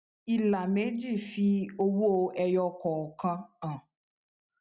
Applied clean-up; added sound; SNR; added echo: none; none; none; none.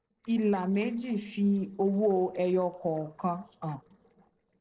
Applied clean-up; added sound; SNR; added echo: neural separator model SepFormer DNS4.